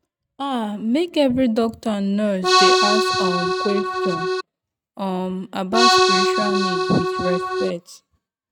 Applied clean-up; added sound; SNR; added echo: neural mask model RNNoise.